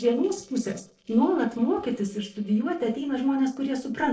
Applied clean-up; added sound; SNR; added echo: neural separator model SepFormer DNS4.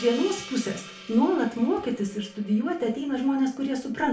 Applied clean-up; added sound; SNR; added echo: none; Gong; 19 dB; reverberation time 0.3 s.